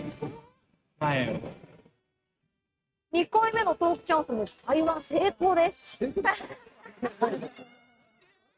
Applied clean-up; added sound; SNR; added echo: neural mask model RNNoise.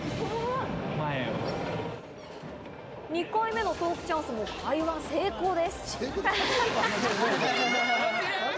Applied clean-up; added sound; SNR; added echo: none; none; none; none.